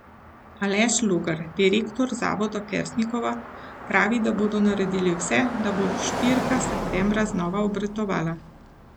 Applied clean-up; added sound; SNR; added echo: none; Car passing by; 9 dB; none.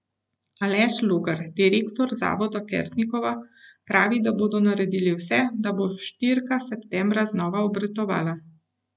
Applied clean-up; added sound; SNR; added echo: none; none; none; none.